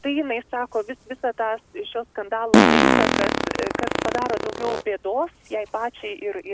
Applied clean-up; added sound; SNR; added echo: none; Fart; -3 dB; none.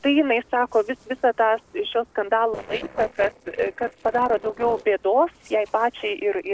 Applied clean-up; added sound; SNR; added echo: neural separator model SepFormer DNS4.